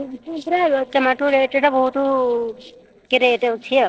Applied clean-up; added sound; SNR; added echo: neural separator model SepFormer DNS4.